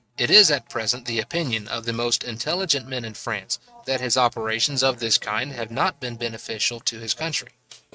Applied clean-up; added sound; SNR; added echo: neural mask model RNNoise.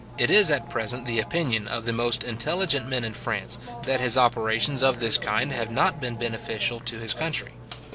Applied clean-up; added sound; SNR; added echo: none; Burping, eructation; 15 dB; none.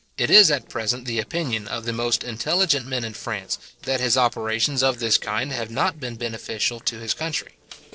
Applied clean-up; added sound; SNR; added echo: neural separator model SepFormer DNS4.